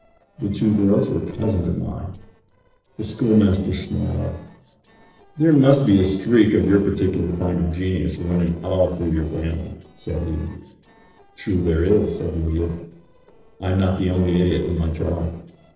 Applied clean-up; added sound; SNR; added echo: neural separator model SepFormer DNS4.